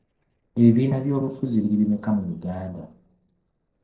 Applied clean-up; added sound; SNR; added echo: neural separator model SepFormer DNS4.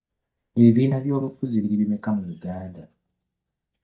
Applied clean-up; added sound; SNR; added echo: neural mask model DeepFilterNet 3.